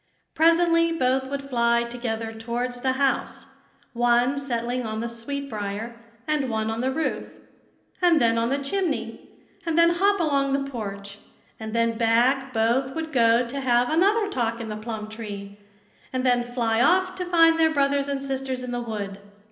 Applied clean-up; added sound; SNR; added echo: none; none; none; reverberation time 0.8 s.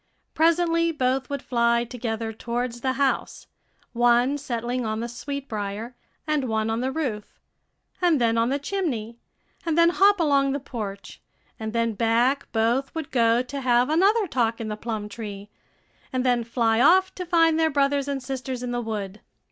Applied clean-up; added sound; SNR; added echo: none; none; none; none.